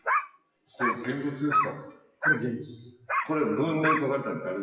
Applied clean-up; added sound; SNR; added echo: classical method WPE with log-MMSE.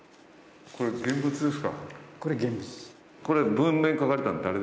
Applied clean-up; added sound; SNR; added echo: none; none; none; none.